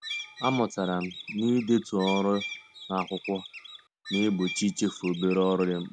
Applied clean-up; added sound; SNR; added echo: none; Bird; 12 dB; none.